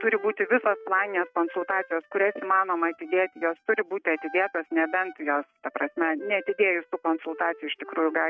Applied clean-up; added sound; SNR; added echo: neural mask model RNNoise.